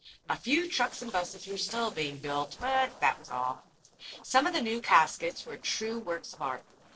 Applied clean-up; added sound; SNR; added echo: neural separator model SepFormer DNS4.